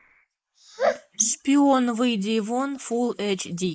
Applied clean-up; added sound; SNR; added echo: neural mask model Resemble Enhance denoiser.